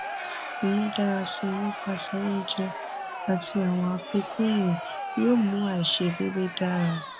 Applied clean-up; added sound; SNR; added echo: none; Crowd; 9 dB; none.